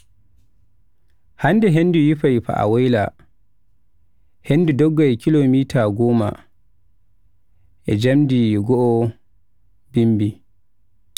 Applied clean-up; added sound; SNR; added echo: none; none; none; none.